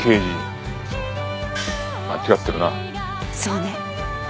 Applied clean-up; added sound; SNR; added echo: none; Gong; 12 dB; none.